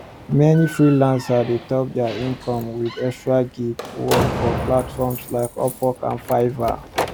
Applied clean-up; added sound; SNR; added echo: none; Slam; 9 dB; none.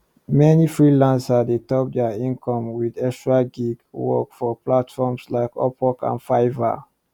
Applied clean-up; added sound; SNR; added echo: none; none; none; none.